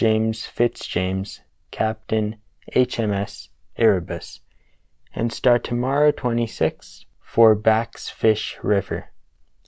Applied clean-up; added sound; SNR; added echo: none; none; none; none.